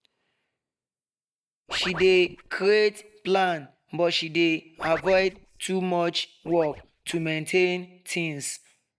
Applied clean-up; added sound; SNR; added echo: neural mask model DeepFilterNet 3.